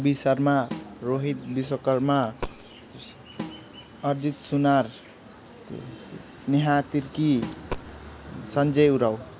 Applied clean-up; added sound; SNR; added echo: none; Coin (dropping) + Snare drum; 14 dB; none.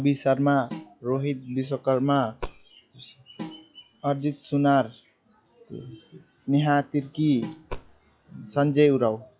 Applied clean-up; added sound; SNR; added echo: classical method log-MMSE.